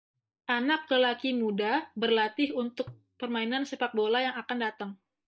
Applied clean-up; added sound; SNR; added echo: neural mask model DeepFilterNet 3.